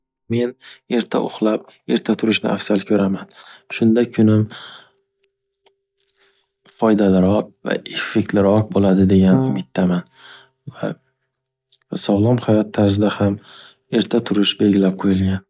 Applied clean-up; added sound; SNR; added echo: neural mask model DeepFilterNet 3.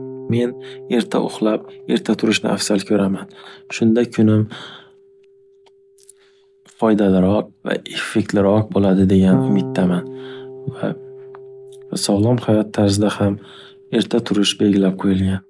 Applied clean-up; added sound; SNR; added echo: none; Electric guitar / Bass guitar; 15 dB; none.